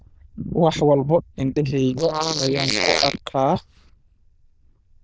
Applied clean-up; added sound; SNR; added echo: neural diffusion model UNIVERSE++.